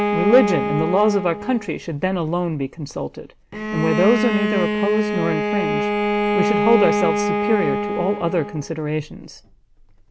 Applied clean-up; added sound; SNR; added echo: none; Bowed string instrument; 1 dB; none.